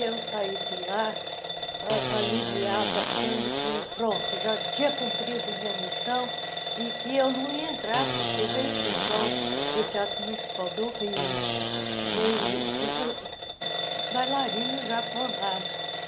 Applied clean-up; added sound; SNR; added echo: none; Fart + Alarm / Bell; -1 dB; none.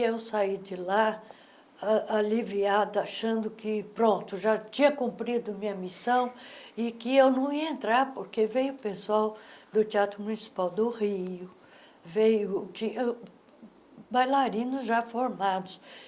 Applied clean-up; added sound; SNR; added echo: none; none; none; none.